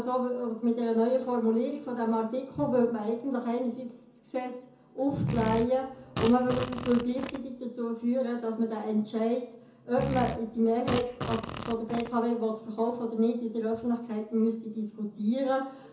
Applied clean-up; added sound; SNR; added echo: none; Fart; 7 dB; reverberation time 0.6 s.